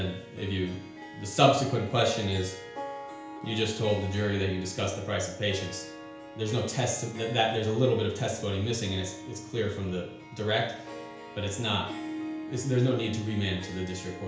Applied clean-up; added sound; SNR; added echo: none; Harp; 13 dB; reverberation time 0.5 s.